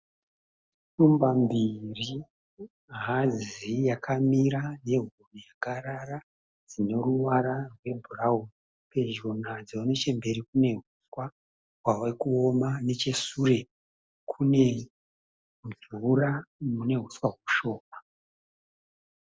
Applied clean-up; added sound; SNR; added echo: none; none; none; none.